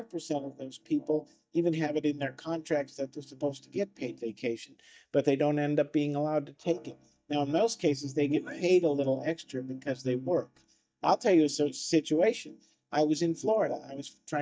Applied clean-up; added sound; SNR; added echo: neural mask model DeepFilterNet 3.